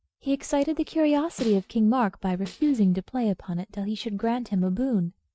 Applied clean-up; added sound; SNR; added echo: neural mask model RNNoise.